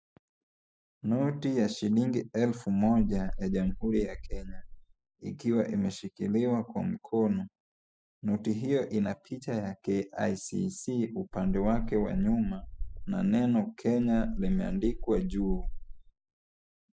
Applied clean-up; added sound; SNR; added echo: classical method spectral subtraction.